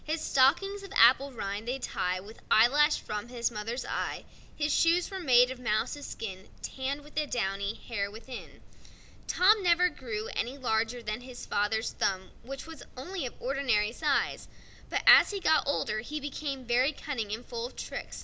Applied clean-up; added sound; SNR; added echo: none; none; none; none.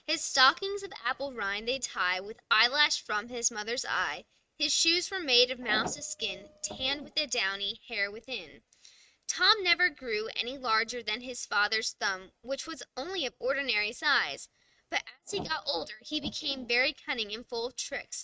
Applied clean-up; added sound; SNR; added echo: neural mask model RNNoise.